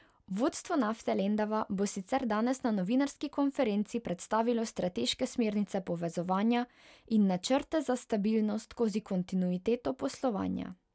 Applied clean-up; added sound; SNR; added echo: none; none; none; none.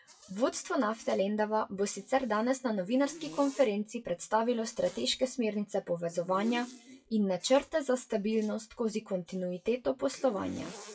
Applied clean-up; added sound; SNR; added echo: classical method WPE with log-MMSE.